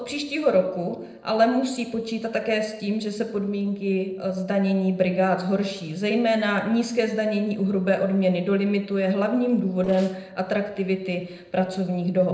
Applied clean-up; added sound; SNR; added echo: neural separator model SepFormer DNS4.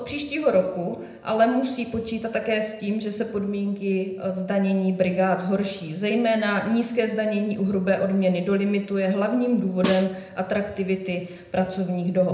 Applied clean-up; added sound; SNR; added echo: none; Snare drum; 10 dB; reverberation time 0.8 s.